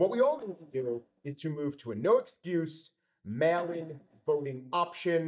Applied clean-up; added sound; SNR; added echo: neural mask model DeepFilterNet 3.